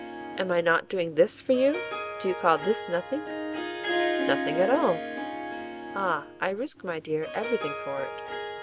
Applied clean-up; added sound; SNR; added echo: none; Harp; 5 dB; none.